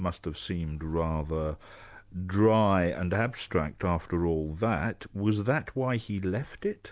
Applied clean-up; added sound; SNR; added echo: none; none; none; none.